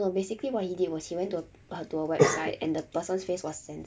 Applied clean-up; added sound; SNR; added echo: none; none; none; none.